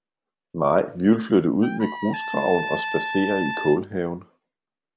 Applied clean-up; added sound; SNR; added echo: none; Trumpet; 8 dB; none.